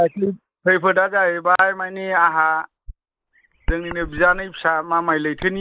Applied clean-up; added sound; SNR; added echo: neural mask model Resemble Enhance denoiser.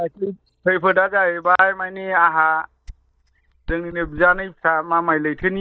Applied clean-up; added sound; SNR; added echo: neural mask model DeepFilterNet 3.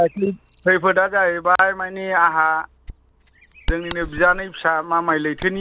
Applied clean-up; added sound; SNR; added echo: none; Bird vocalization, bird call, bird song; 15 dB; none.